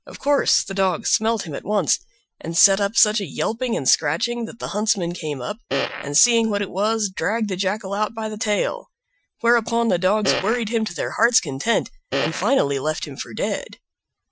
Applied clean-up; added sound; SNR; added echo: classical method Wiener filter.